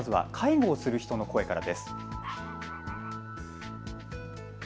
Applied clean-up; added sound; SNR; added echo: none; Dog; 14 dB; none.